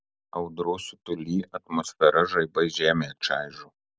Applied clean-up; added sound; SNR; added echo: none; none; none; none.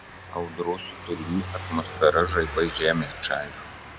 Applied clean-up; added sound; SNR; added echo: none; Car passing by / Engine; 10 dB; none.